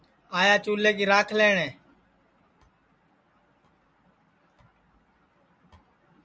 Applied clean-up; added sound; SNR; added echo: none; none; none; none.